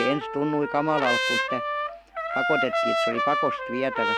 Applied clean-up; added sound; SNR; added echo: none; Trumpet; -1 dB; none.